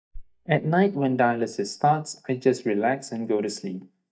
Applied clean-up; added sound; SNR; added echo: neural mask model DeepFilterNet 3.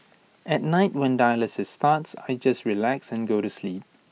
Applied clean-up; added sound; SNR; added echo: none; none; none; none.